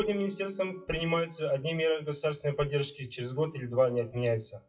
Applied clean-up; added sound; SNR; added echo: classical method WPE with log-MMSE.